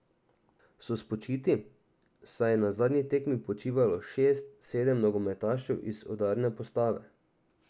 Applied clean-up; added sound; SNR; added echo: none; none; none; none.